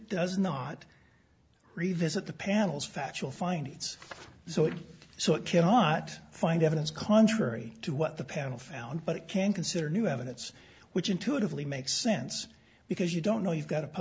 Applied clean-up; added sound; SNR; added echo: none; none; none; none.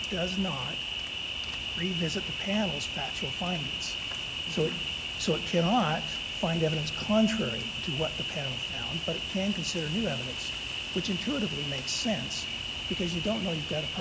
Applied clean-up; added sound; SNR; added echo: none; Cricket; 2 dB; none.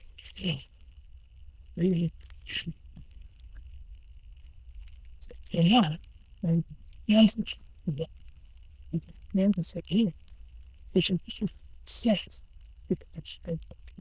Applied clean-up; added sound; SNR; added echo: neural diffusion model UNIVERSE++.